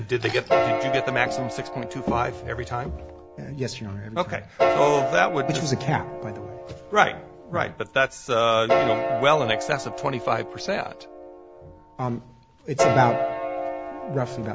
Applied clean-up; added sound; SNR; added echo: none; Piano; 2 dB; none.